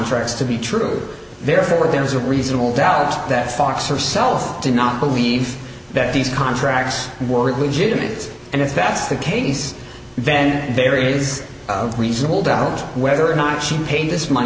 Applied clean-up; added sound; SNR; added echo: none; none; none; none.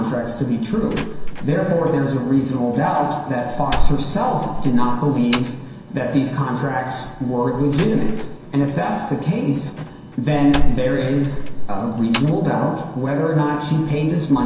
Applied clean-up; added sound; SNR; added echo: none; Slam; 4 dB; reverberation time 0.7 s.